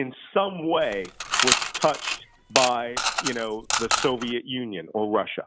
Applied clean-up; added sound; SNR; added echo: none; Coin (dropping) / Mechanisms; 0 dB; none.